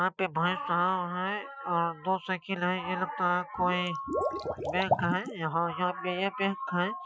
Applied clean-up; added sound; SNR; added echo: classical method Wiener filter.